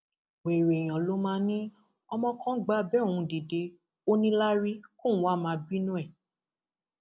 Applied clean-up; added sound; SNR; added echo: none; none; none; none.